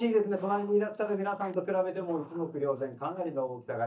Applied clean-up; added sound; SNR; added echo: neural mask model DeepFilterNet 3.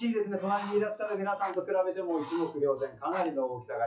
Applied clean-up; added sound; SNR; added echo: classical method WPE with log-MMSE.